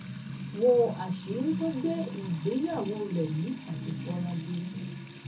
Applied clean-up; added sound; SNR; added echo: none; Trickle, dribble / Water tap, faucet / Music; 7 dB; reverberation time 0.3 s.